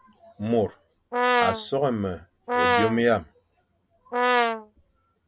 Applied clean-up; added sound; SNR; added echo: none; Brass instrument; -4 dB; none.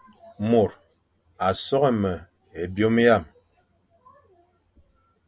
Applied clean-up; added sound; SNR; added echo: none; none; none; none.